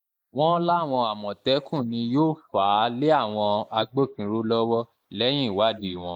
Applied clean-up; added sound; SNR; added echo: neural mask model Resemble Enhance denoiser.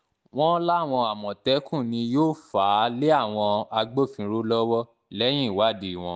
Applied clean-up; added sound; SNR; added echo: none; none; none; none.